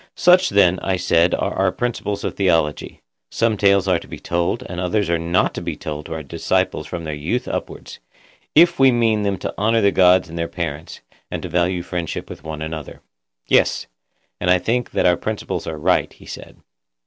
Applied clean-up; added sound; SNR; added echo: none; none; none; none.